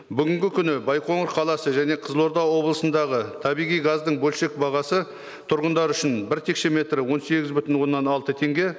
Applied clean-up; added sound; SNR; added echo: none; none; none; none.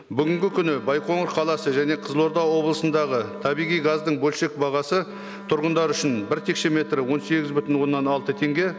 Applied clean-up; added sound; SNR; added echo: none; Wind instrument, woodwind instrument; 17 dB; none.